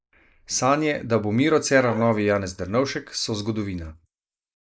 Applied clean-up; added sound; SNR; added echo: neural mask model Resemble Enhance denoiser.